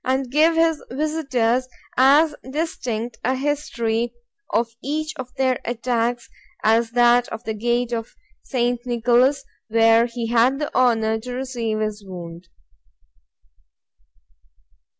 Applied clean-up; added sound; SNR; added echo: none; none; none; none.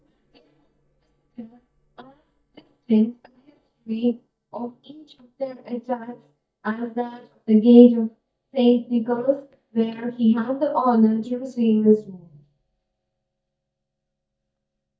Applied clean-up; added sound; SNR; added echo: neural mask model DeepFilterNet 3.